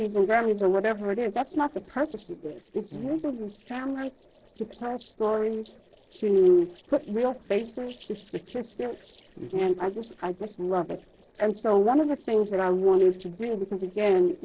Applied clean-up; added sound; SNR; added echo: neural separator model SepFormer DNS4.